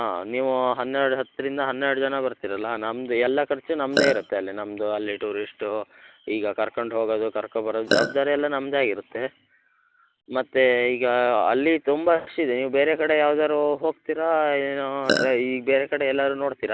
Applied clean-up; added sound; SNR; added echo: none; Burping, eructation; 0 dB; none.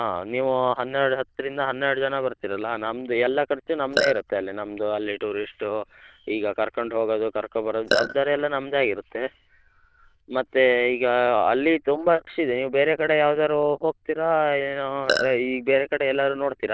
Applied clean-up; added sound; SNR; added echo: neural diffusion model UNIVERSE++.